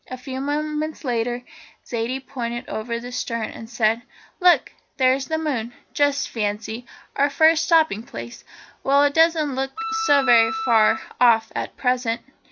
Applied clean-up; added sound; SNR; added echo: none; Wind instrument, woodwind instrument; 5 dB; none.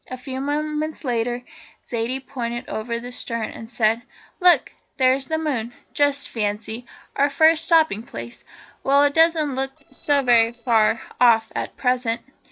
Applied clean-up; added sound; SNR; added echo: neural separator model SepFormer DNS4.